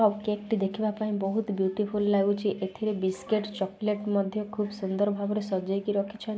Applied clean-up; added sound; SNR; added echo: none; none; none; none.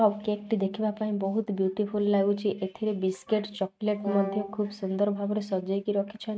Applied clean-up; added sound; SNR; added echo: neural mask model RNNoise.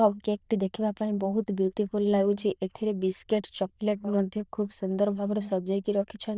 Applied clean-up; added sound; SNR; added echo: neural diffusion model UNIVERSE++.